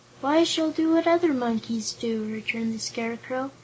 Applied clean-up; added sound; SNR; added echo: none; none; none; none.